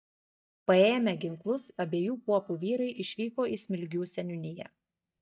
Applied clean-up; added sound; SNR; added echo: neural mask model DeepFilterNet 3.